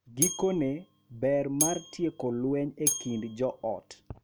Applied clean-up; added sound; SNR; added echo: none; Bell; 5 dB; none.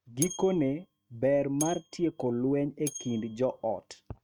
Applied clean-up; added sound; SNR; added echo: neural mask model RNNoise.